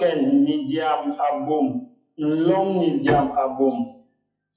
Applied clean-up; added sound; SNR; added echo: classical method WPE with log-MMSE.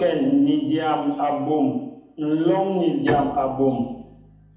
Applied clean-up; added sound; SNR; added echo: none; Bowed string instrument; 15 dB; reverberation time 0.8 s.